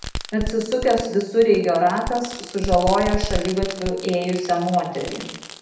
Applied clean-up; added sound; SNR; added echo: none; Fireworks; 8 dB; reverberation time 0.8 s.